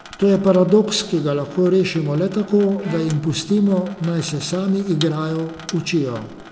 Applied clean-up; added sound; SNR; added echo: none; Bowed string instrument + Sink (filling or washing) / Water tap, faucet; 19 dB; none.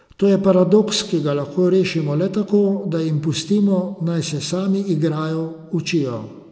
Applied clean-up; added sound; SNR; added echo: none; none; none; none.